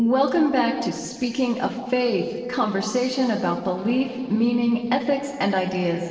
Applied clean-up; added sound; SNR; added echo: neural separator model SepFormer DNS4.